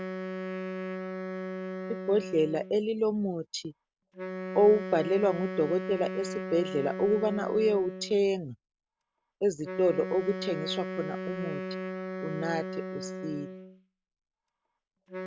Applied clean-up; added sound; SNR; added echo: none; Wind instrument, woodwind instrument; 7 dB; none.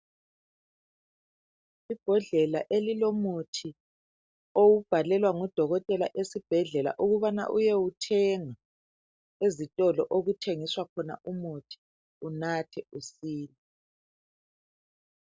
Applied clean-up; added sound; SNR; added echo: none; none; none; none.